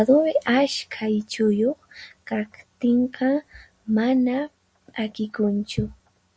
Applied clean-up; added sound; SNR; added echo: none; none; none; none.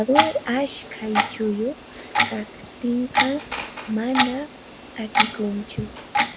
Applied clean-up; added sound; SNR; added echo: none; Clock; -1 dB; none.